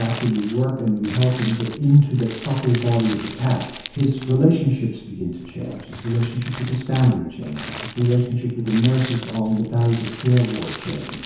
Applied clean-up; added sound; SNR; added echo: none; Crumpling, crinkling; 14 dB; reverberation time 1.0 s.